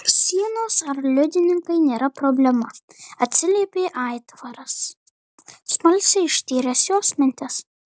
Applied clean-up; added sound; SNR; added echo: none; none; none; none.